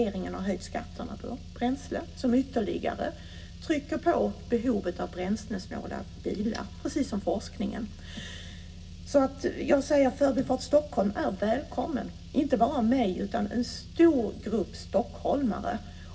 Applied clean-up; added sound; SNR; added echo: none; Car; 14 dB; reverberation time 0.4 s.